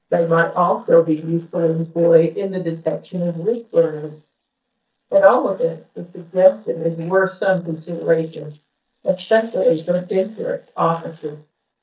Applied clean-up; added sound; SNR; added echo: neural mask model DeepFilterNet 3.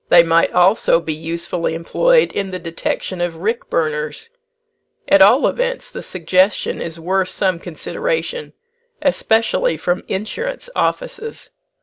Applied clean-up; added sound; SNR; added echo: none; none; none; none.